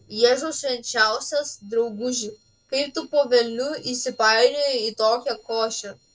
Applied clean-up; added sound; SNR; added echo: neural separator model SepFormer DNS4.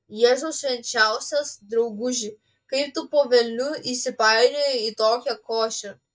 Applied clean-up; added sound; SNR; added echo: neural mask model DeepFilterNet 3.